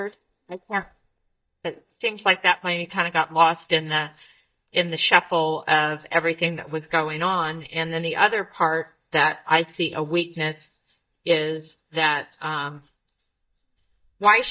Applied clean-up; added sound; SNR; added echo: neural mask model DeepFilterNet 3.